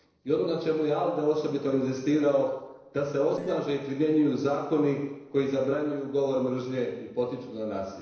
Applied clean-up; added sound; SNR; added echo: neural separator model SepFormer DNS4.